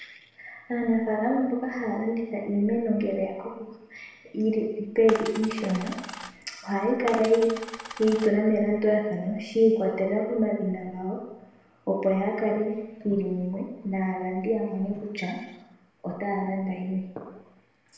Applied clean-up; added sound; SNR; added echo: none; Coin (dropping); 11 dB; reverberation time 1.0 s.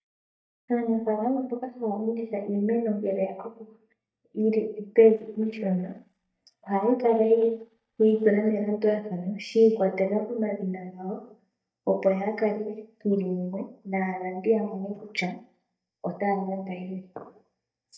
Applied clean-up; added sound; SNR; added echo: neural mask model DeepFilterNet 3.